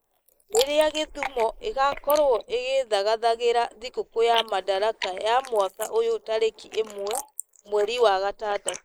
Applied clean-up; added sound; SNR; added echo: neural mask model Resemble Enhance denoiser.